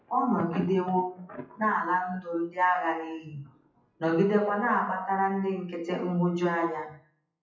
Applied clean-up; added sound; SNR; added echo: classical method WPE with log-MMSE.